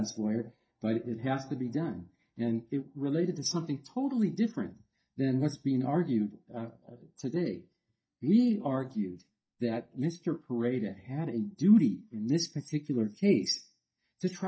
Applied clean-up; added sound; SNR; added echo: neural mask model DeepFilterNet 3.